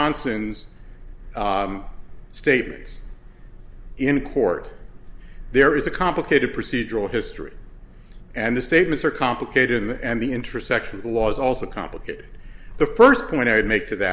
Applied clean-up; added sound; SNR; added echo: none; none; none; none.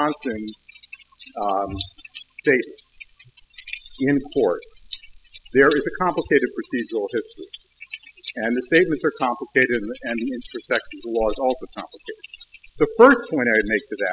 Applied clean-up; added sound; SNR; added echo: classical method spectral subtraction.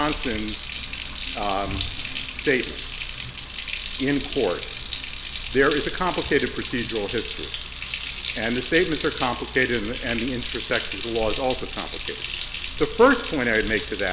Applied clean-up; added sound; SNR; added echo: none; Water tap, faucet; -1 dB; none.